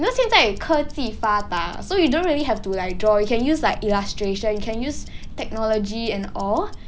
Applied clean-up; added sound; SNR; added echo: none; Tick-tock; 7 dB; none.